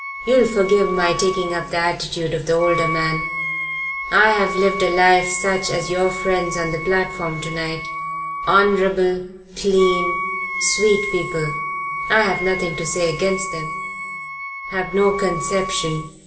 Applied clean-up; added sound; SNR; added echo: none; Wind instrument, woodwind instrument; 7 dB; reverberation time 2.4 s.